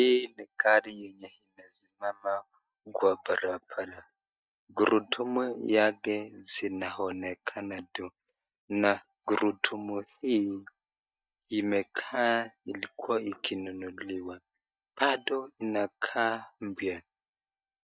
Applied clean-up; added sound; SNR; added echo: neural mask model DeepFilterNet 3.